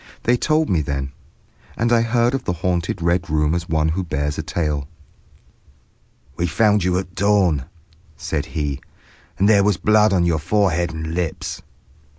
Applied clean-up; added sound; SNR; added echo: none; none; none; none.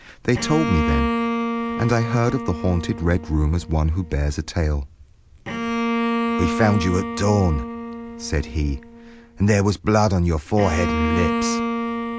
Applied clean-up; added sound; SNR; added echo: none; Bowed string instrument; 4 dB; none.